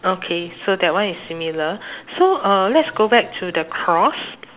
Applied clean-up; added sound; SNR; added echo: none; none; none; none.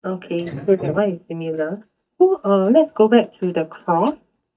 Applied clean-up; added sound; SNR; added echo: neural mask model DeepFilterNet 3.